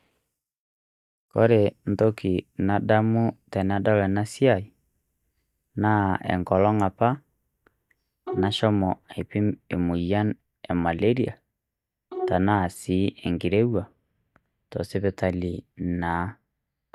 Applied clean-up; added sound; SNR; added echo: neural mask model DeepFilterNet 3.